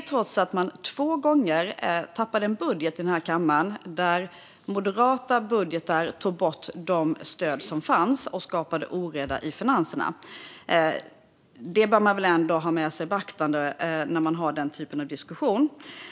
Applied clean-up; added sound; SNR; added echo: none; none; none; none.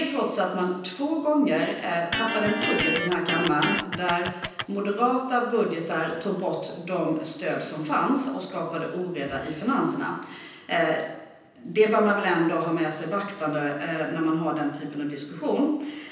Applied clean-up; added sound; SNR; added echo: none; Electric guitar; 3 dB; reverberation time 0.9 s.